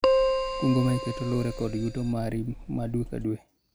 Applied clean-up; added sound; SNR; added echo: none; Keyboard (musical); 0 dB; none.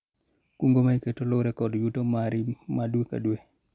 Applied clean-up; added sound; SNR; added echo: none; none; none; none.